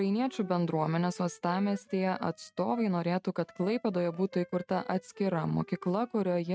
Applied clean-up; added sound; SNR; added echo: neural mask model RNNoise.